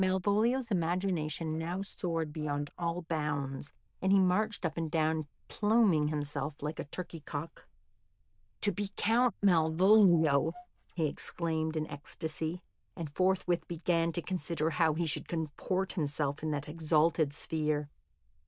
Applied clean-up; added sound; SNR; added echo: neural diffusion model UNIVERSE++.